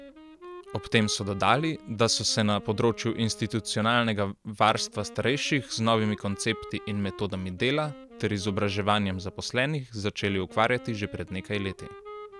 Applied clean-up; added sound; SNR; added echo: none; Wind instrument, woodwind instrument; 18 dB; none.